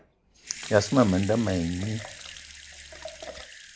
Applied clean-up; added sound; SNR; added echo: none; Sink (filling or washing) / Water tap, faucet / Liquid; 14 dB; none.